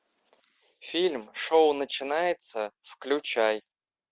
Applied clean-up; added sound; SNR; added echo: none; none; none; none.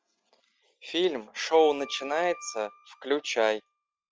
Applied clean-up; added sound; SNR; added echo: classical method log-MMSE.